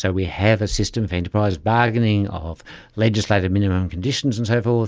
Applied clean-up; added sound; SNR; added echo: none; none; none; none.